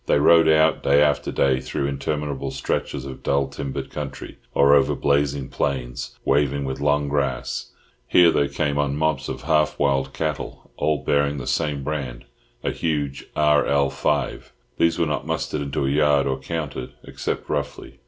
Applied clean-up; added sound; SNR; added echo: none; none; none; none.